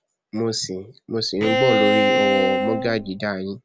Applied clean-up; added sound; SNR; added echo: none; Bowed string instrument; -4 dB; none.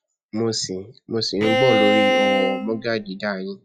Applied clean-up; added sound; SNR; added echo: classical method log-MMSE.